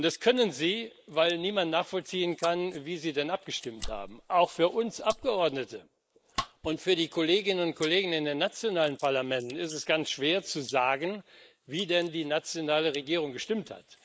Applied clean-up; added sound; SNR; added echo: neural mask model Resemble Enhance denoiser.